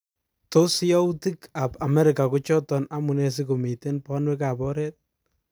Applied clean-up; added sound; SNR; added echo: none; none; none; none.